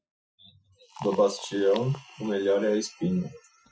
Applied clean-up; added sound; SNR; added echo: classical method Wiener filter.